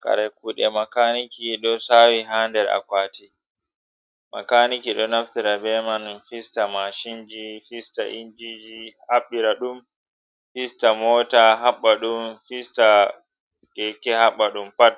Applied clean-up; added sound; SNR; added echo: none; none; none; none.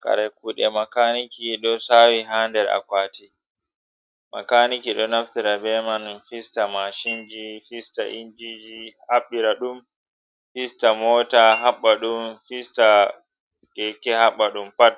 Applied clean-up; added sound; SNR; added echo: none; Chink, clink; 14 dB; none.